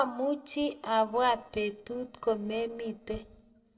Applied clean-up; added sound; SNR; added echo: neural separator model SepFormer DNS4.